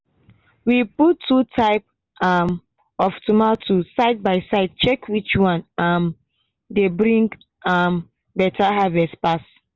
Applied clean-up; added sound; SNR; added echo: none; none; none; none.